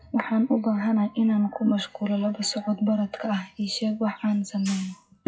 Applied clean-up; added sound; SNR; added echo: classical method WPE with log-MMSE.